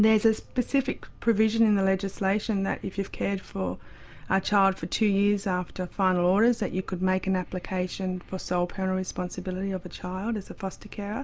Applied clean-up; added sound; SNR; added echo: none; none; none; none.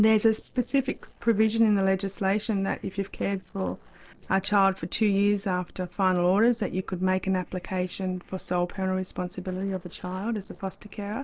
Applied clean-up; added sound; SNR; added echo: neural separator model SepFormer DNS4.